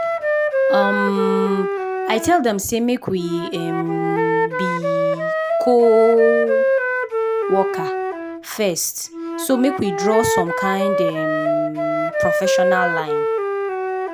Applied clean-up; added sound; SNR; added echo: none; Wind instrument, woodwind instrument; 0 dB; none.